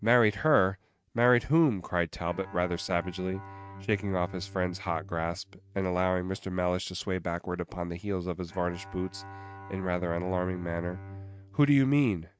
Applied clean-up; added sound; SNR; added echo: neural mask model RNNoise.